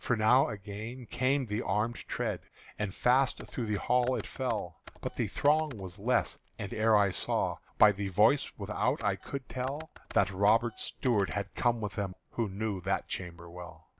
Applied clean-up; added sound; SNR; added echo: none; Computer keyboard; 19 dB; none.